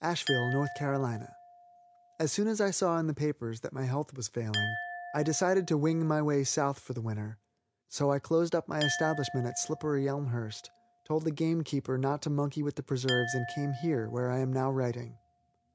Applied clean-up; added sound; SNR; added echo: none; Glass; 11 dB; none.